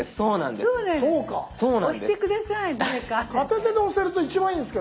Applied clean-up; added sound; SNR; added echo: none; none; none; none.